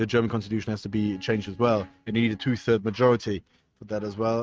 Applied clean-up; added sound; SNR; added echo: neural mask model RNNoise.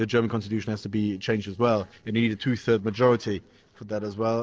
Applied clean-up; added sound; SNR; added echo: neural separator model SepFormer DNS4.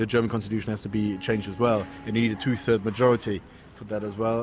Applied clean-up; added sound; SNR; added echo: none; Bowed string instrument; 20 dB; none.